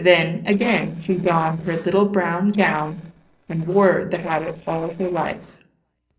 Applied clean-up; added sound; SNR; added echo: neural separator model SepFormer DNS4.